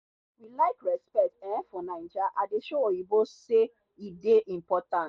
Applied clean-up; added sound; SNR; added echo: none; none; none; none.